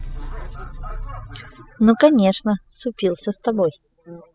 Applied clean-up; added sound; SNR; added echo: classical method spectral subtraction.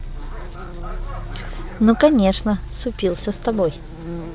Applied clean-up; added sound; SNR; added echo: none; Buzz; 18 dB; none.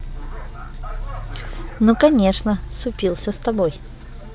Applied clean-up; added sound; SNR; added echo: none; none; none; none.